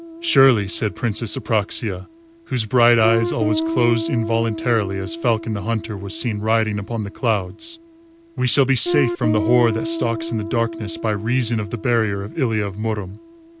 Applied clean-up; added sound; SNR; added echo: none; Guitar; 8 dB; none.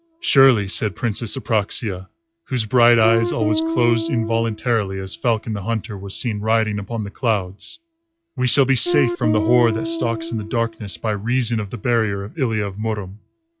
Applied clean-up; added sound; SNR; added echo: classical method log-MMSE.